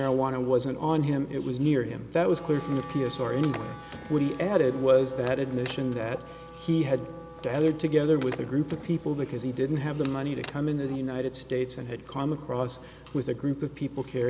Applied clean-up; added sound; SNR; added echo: none; Wind instrument, woodwind instrument + Car; 18 dB; none.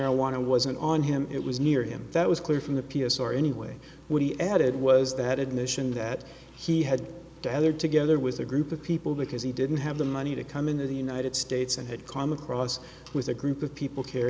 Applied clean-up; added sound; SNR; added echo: none; none; none; none.